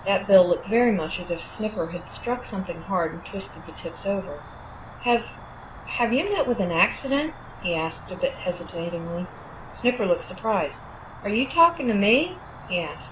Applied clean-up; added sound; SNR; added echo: none; Cricket; 15 dB; none.